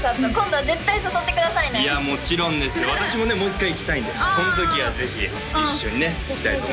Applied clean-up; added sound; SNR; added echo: none; none; none; none.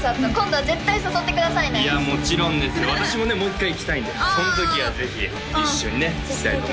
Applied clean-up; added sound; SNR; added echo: none; Bowed string instrument; 9 dB; none.